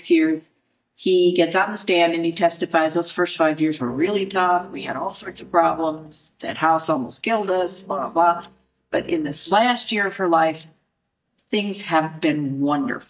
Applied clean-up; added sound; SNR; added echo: neural mask model DeepFilterNet 3.